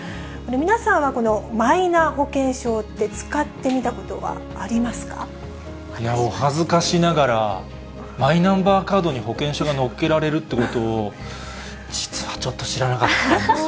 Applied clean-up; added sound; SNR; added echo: none; none; none; none.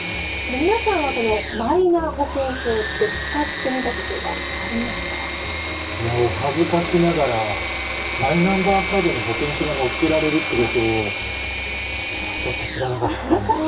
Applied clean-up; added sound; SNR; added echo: none; Engine / Mechanisms; 5 dB; reverberation time 0.2 s.